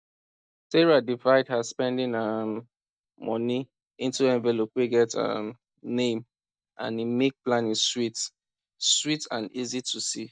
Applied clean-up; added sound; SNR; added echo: neural mask model DeepFilterNet 3.